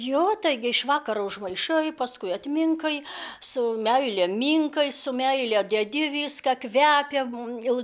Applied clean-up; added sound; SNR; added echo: none; none; none; none.